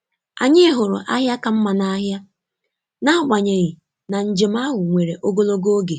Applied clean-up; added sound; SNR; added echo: none; none; none; none.